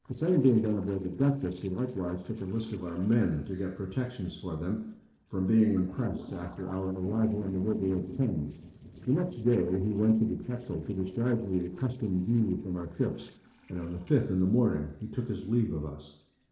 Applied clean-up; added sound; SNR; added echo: neural separator model SepFormer DNS4.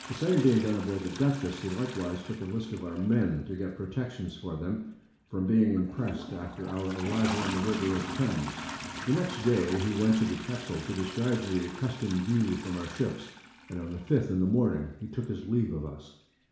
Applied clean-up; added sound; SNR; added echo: none; Toilet flush; 12 dB; reverberation time 0.7 s.